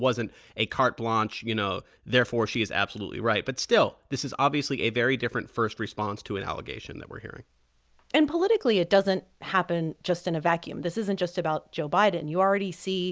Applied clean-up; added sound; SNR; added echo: none; none; none; none.